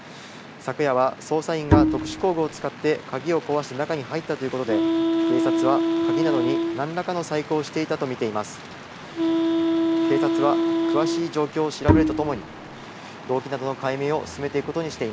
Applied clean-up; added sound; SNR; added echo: none; Wind instrument, woodwind instrument + Bowed string instrument; -4 dB; none.